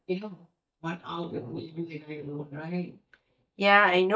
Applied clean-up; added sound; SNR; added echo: neural mask model DeepFilterNet 3.